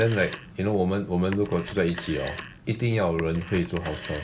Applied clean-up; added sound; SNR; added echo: none; Telephone; 13 dB; none.